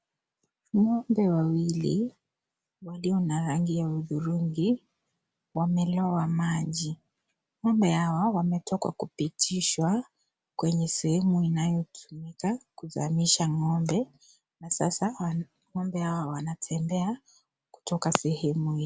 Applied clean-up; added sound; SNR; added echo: none; none; none; none.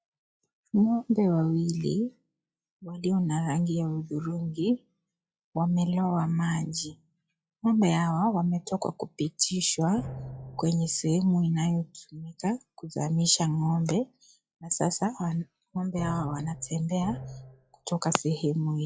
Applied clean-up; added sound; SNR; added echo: classical method log-MMSE.